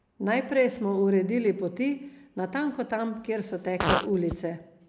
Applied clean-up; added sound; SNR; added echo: none; Fart; 4 dB; none.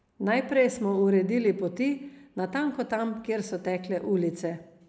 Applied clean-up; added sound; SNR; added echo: none; none; none; none.